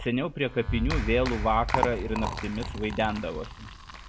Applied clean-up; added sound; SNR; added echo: none; Liquid + Clapping; 3 dB; none.